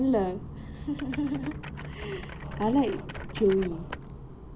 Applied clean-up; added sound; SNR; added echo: none; Scratching (performance technique) + Typing; 14 dB; none.